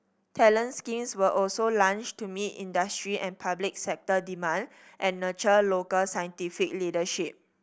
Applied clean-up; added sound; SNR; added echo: none; none; none; none.